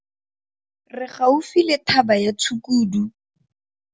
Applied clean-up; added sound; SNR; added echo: none; none; none; none.